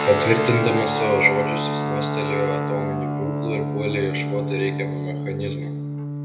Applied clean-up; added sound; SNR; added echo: none; Guitar; 1 dB; reverberation time 0.7 s.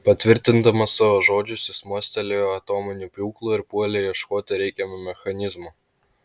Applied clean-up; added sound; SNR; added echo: none; none; none; none.